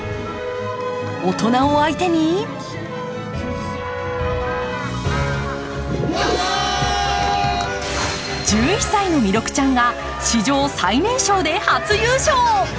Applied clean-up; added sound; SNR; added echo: none; Walk, footsteps; 18 dB; none.